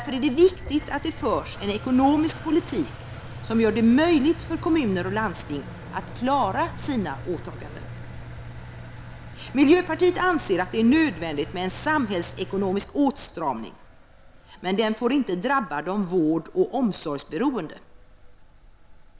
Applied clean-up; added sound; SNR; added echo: none; Engine; 14 dB; none.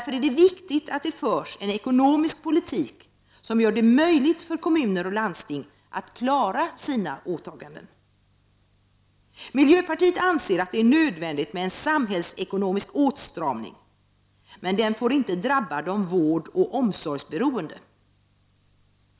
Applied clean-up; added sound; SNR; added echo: none; none; none; none.